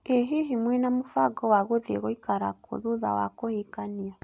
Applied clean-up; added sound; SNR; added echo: none; none; none; none.